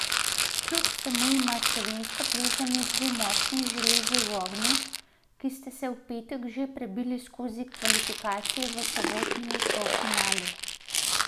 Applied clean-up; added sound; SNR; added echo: none; Rattle; -4 dB; none.